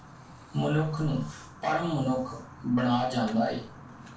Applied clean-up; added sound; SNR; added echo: none; Fire; 18 dB; reverberation time 0.3 s.